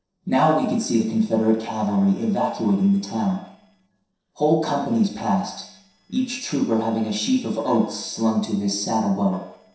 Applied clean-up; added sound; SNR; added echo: neural separator model SepFormer DNS4.